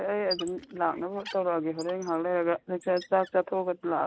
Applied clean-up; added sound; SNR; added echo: none; Squeak; 17 dB; none.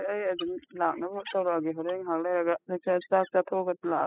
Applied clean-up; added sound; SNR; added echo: classical method spectral subtraction.